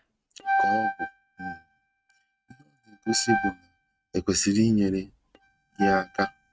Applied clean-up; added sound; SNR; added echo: neural mask model RNNoise.